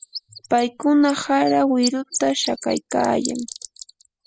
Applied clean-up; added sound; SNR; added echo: classical method spectral subtraction.